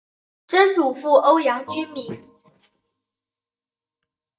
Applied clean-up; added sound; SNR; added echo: neural mask model DeepFilterNet 3.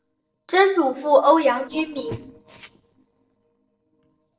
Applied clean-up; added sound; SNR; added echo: neural separator model SepFormer DNS4.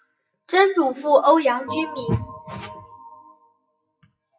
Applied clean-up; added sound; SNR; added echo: classical method WPE with log-MMSE.